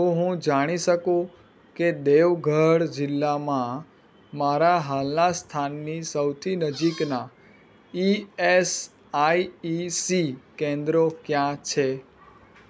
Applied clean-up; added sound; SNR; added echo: none; Squeak; 18 dB; none.